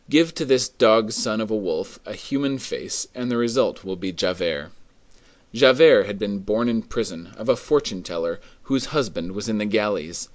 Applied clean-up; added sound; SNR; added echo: none; none; none; none.